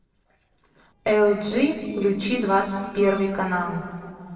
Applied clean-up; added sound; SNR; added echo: neural separator model SepFormer DNS4.